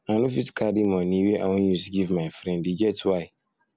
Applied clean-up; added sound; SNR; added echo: none; none; none; none.